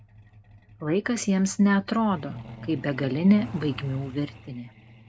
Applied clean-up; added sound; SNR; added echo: none; Truck; 17 dB; none.